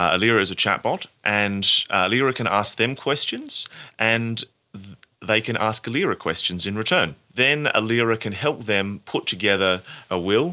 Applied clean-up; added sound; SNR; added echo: none; none; none; none.